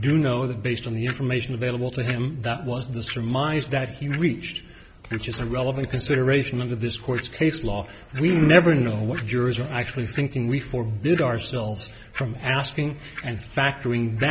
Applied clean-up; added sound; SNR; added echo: none; Clock; 18 dB; none.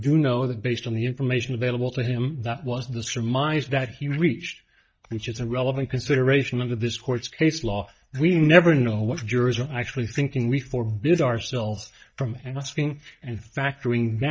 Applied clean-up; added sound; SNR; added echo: neural mask model DeepFilterNet 3.